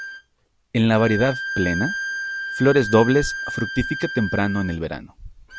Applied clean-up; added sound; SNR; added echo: none; Bowed string instrument; 8 dB; none.